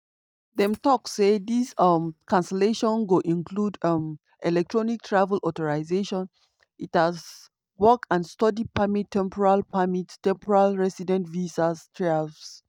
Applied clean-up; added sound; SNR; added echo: neural mask model DeepFilterNet 3.